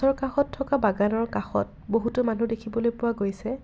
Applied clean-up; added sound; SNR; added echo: none; none; none; none.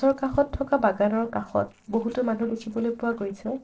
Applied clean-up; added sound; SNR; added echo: neural separator model SepFormer DNS4.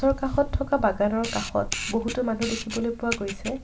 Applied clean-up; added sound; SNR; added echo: none; Camera; 8 dB; reverberation time 0.2 s.